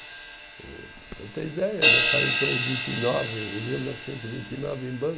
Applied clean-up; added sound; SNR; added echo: none; Crash cymbal; -4 dB; none.